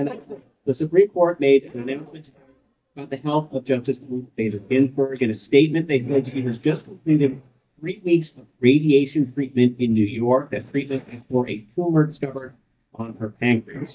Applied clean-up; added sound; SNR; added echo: neural mask model DeepFilterNet 3.